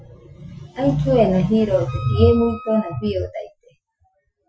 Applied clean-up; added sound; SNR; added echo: classical method Wiener filter.